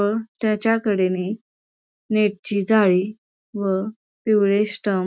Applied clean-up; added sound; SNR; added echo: none; none; none; none.